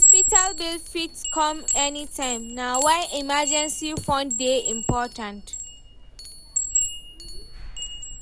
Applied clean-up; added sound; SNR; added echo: none; Chime; -2 dB; none.